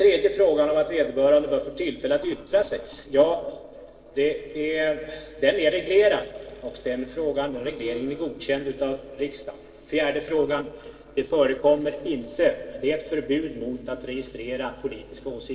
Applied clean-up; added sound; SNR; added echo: neural separator model SepFormer DNS4.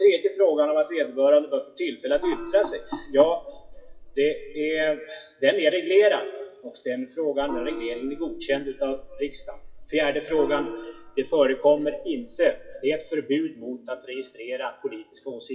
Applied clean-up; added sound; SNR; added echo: classical method WPE with log-MMSE.